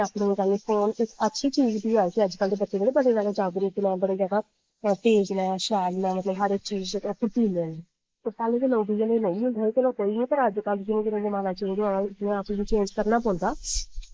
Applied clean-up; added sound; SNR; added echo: neural mask model Resemble Enhance denoiser.